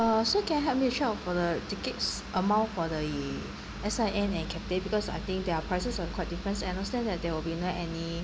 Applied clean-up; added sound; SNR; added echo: none; none; none; none.